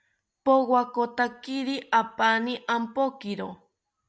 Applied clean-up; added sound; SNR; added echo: none; none; none; none.